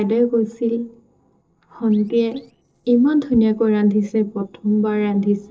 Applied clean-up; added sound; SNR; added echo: neural separator model SepFormer DNS4.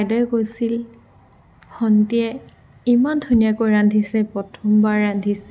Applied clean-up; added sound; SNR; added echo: none; none; none; none.